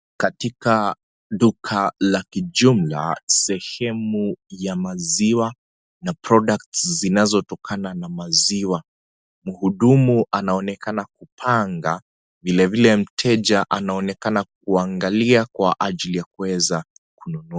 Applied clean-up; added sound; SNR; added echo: none; none; none; none.